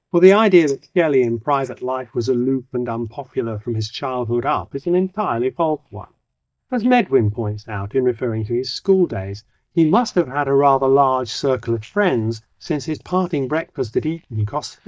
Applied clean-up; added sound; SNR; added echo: neural mask model DeepFilterNet 3.